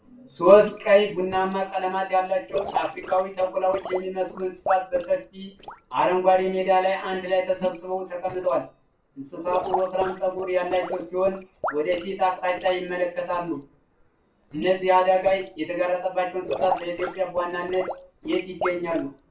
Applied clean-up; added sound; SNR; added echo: neural separator model SepFormer DNS4.